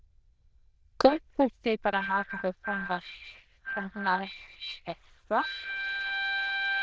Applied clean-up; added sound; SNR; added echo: neural diffusion model UNIVERSE++.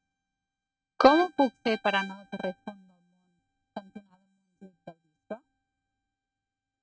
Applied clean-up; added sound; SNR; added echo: neural mask model RNNoise.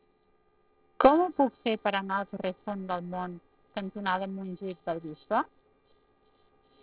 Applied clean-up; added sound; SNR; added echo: neural separator model SepFormer DNS4.